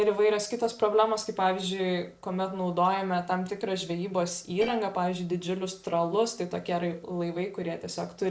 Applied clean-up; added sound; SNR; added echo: neural separator model SepFormer DNS4.